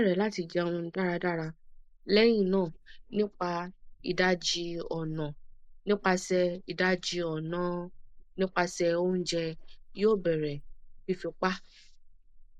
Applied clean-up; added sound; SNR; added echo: neural mask model Resemble Enhance denoiser.